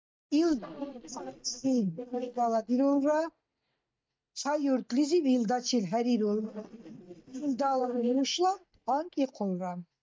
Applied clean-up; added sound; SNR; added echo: neural mask model DeepFilterNet 3.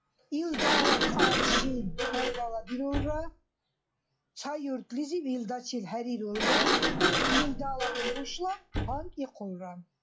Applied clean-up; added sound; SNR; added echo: classical method log-MMSE.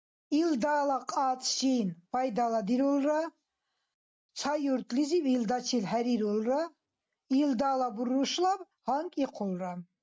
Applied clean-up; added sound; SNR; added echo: none; none; none; none.